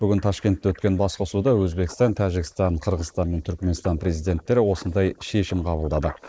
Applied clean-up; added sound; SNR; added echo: neural mask model Resemble Enhance denoiser.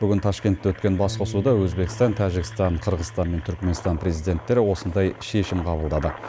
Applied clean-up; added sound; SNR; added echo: none; Bass guitar + Engine; 14 dB; none.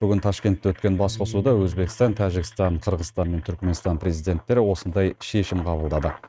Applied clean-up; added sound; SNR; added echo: neural mask model RNNoise.